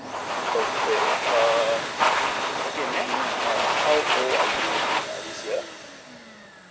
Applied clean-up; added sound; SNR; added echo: none; Domestic sounds, home sounds; -4 dB; none.